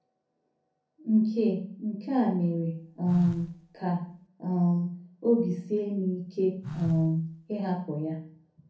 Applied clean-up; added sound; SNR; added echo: none; Telephone; 14 dB; reverberation time 0.5 s.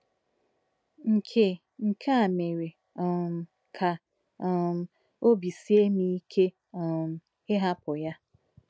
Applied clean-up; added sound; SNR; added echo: none; none; none; none.